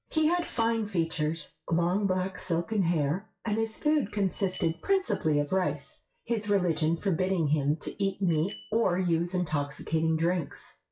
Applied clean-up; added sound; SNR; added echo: classical method WPE with log-MMSE.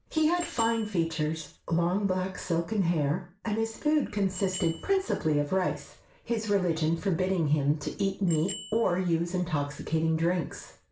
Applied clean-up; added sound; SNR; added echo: none; Bicycle bell; 19 dB; reverberation time 0.3 s.